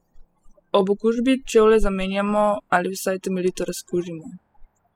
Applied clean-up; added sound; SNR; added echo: classical method spectral subtraction.